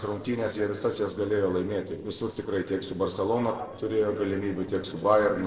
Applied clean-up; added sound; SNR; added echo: neural separator model SepFormer DNS4.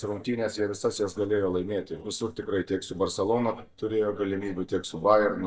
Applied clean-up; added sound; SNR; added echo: neural mask model DeepFilterNet 3.